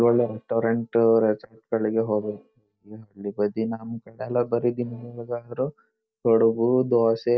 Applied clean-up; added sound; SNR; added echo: neural mask model DeepFilterNet 3.